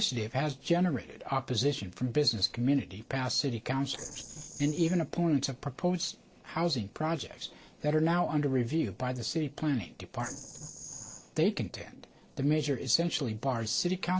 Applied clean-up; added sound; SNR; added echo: neural separator model SepFormer DNS4.